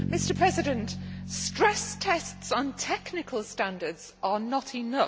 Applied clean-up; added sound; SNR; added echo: none; Bass guitar; 9 dB; none.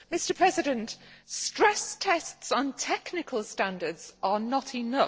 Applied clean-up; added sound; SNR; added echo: neural separator model SepFormer DNS4.